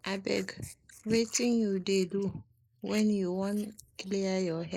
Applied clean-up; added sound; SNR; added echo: neural mask model Resemble Enhance denoiser.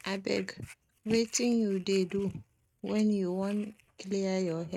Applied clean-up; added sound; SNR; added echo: neural mask model RNNoise.